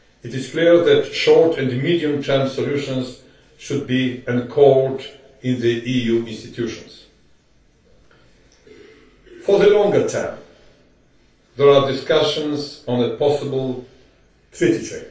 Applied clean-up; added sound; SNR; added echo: none; none; none; reverberation time 0.3 s.